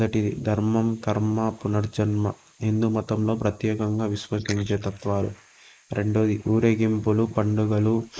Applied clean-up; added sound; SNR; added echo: neural mask model Resemble Enhance denoiser.